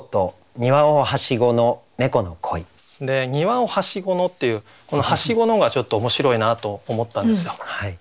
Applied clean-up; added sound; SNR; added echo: none; none; none; none.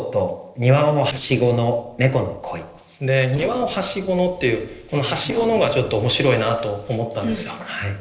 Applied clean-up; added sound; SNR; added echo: neural separator model SepFormer DNS4.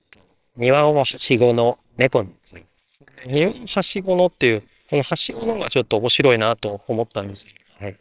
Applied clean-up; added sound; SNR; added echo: neural separator model SepFormer WHAMR!.